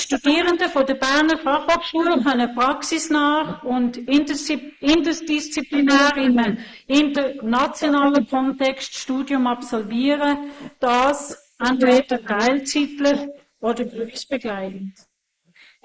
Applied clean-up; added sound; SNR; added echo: neural mask model Resemble Enhance denoiser.